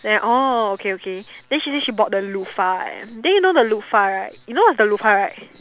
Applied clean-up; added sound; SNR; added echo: none; none; none; none.